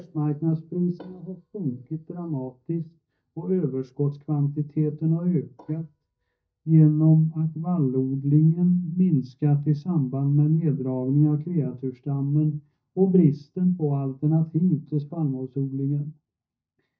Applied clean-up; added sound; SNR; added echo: neural mask model DeepFilterNet 3.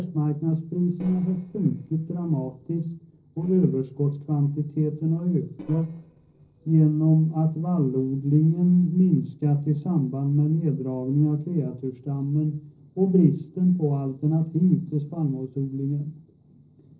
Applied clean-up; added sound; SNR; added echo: neural separator model SepFormer DNS4.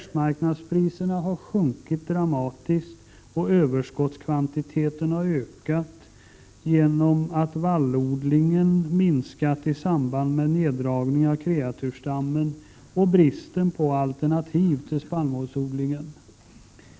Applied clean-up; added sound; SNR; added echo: none; none; none; none.